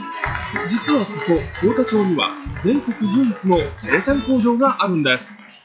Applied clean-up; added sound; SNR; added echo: classical method log-MMSE.